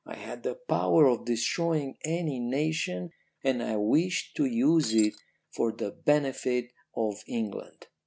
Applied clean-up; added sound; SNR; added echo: none; Shatter; 11 dB; none.